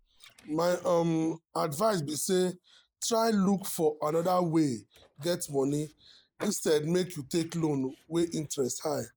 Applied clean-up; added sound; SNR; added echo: neural mask model Resemble Enhance denoiser.